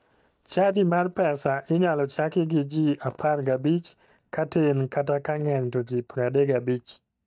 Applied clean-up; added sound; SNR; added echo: neural mask model DeepFilterNet 3.